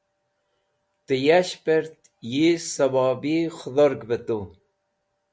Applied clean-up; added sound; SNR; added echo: none; none; none; none.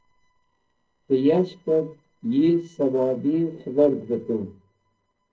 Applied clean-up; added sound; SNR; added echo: neural separator model SepFormer DNS4.